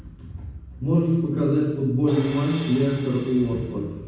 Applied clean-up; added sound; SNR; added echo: none; Crash cymbal; 16 dB; reverberation time 1.1 s.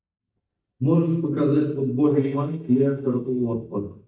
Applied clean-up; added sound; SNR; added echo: neural mask model DeepFilterNet 3.